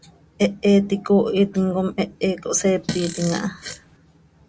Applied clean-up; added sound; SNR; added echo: none; Fart; 11 dB; none.